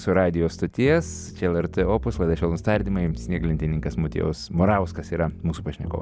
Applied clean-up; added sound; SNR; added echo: none; none; none; none.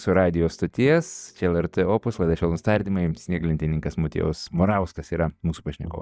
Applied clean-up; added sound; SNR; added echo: neural mask model DeepFilterNet 3.